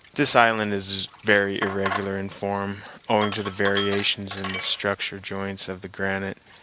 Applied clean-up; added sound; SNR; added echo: none; Sink (filling or washing); 11 dB; none.